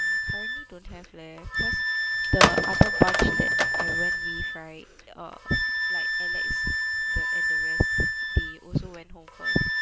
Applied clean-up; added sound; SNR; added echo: none; Telephone + Wind instrument, woodwind instrument; -4 dB; none.